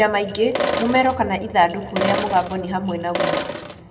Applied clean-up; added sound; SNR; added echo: none; Sink (filling or washing); 5 dB; reverberation time 0.6 s.